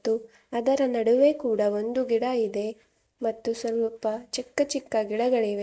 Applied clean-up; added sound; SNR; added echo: none; none; none; none.